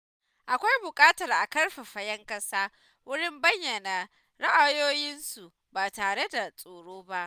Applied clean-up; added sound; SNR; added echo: none; none; none; none.